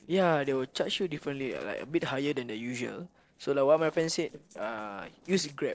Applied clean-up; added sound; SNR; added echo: neural separator model SepFormer DNS4.